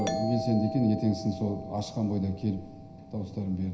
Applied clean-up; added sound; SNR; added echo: none; Doorbell; 9 dB; reverberation time 0.9 s.